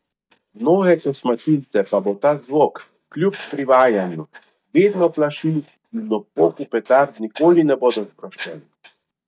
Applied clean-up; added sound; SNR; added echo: neural mask model DeepFilterNet 3.